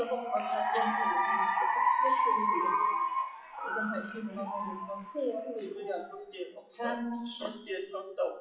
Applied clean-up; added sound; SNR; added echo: classical method WPE with log-MMSE.